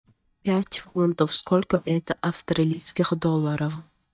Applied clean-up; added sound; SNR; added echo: neural mask model DeepFilterNet 3.